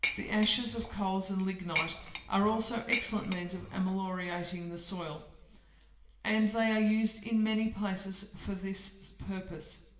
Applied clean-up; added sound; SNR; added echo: none; Dishes, pots, and pans; -2 dB; reverberation time 0.8 s.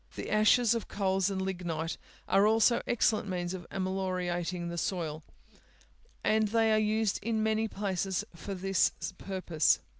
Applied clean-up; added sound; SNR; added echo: none; none; none; none.